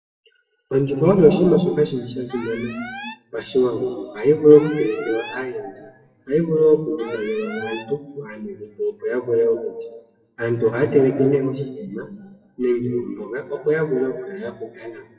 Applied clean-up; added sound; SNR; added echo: classical method WPE with log-MMSE.